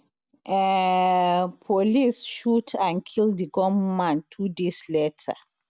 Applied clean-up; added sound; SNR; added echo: none; none; none; none.